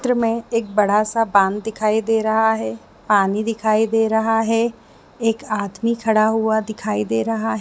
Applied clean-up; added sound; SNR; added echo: none; none; none; none.